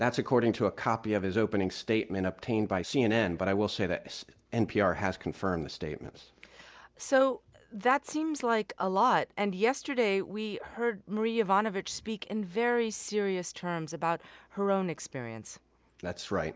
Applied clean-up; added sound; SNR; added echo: none; none; none; none.